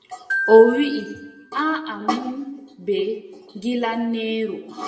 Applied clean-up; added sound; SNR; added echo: none; Glockenspiel; 11 dB; reverberation time 0.9 s.